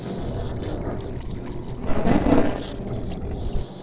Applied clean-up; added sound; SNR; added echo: neural separator model SepFormer DNS4.